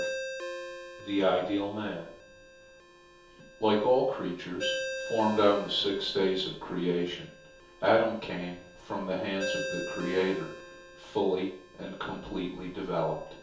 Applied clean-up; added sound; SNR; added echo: none; Ringtone; 11 dB; reverberation time 0.6 s.